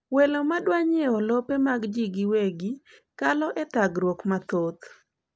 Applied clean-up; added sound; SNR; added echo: none; none; none; none.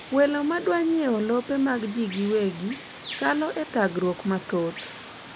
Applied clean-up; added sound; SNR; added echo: none; Water; 12 dB; none.